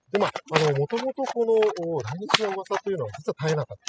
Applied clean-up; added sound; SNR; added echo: classical method spectral subtraction.